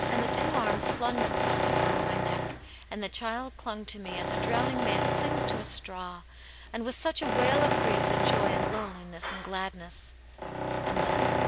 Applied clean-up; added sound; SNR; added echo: none; Tools; -4 dB; none.